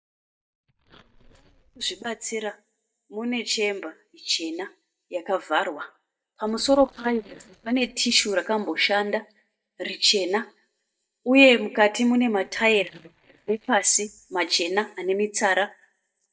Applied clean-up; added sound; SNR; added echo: neural mask model DeepFilterNet 3.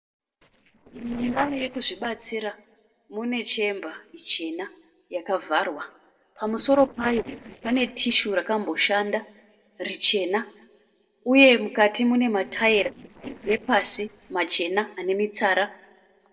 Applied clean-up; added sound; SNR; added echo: neural separator model SepFormer DNS4.